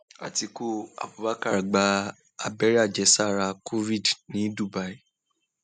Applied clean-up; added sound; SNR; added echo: none; none; none; none.